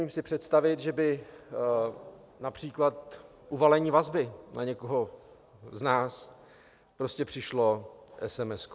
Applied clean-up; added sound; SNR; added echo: none; none; none; none.